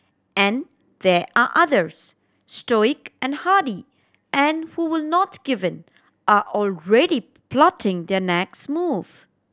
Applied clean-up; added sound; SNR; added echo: none; none; none; none.